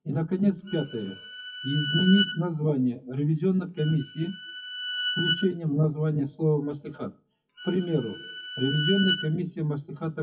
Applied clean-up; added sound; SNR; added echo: classical method WPE with log-MMSE.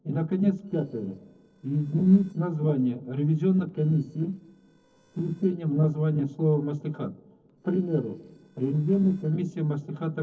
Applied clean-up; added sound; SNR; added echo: neural separator model SepFormer DNS4.